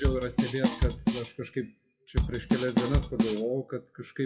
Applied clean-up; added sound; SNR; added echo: classical method WPE with log-MMSE.